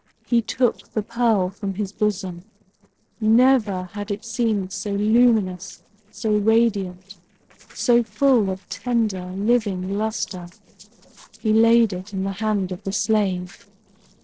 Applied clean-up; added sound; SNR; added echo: neural separator model SepFormer DNS4.